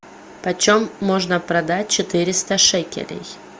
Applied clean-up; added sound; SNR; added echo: none; none; none; none.